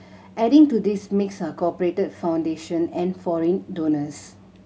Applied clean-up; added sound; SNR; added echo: none; none; none; none.